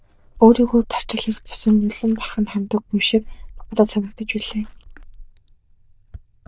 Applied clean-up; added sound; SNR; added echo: neural diffusion model UNIVERSE++.